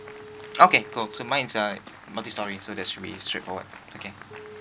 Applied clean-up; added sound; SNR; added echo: none; Applause + Telephone; 18 dB; none.